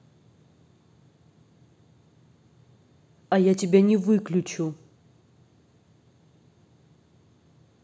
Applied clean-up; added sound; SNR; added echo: none; none; none; none.